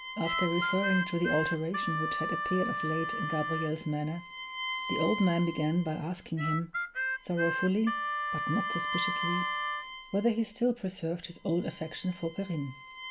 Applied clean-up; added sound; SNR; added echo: none; Bowed string instrument + Harmonica; 3 dB; none.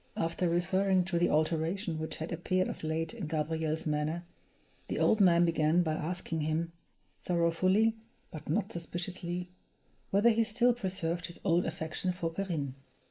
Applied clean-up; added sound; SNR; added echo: neural mask model Resemble Enhance denoiser.